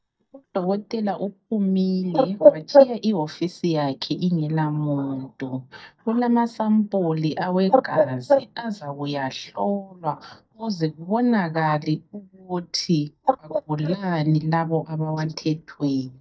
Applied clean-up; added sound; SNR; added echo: neural mask model DeepFilterNet 3.